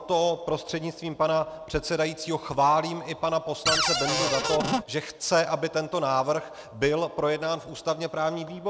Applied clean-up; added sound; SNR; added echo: none; Cupboard open or close; -2 dB; none.